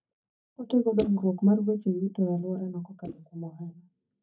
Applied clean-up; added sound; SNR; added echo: neural mask model DeepFilterNet 3.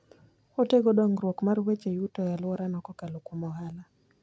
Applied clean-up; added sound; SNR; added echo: none; none; none; none.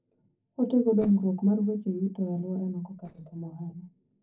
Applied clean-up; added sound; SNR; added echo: neural separator model SepFormer DNS4.